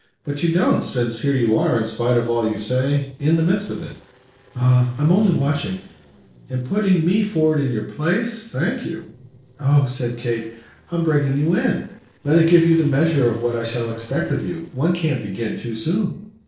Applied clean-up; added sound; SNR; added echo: neural separator model SepFormer DNS4.